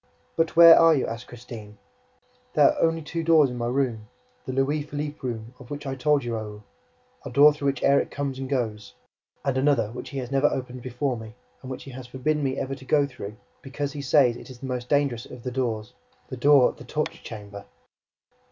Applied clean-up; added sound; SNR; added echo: none; none; none; none.